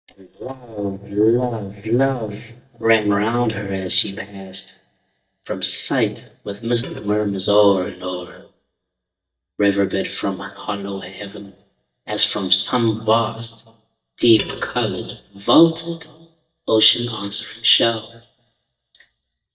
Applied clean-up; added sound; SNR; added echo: neural mask model DeepFilterNet 3.